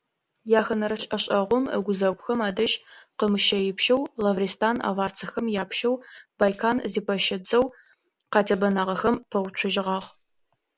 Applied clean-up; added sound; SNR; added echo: none; Tambourine; 17 dB; none.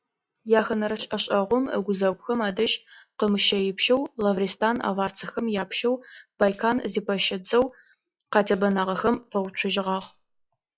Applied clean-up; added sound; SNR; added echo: classical method log-MMSE.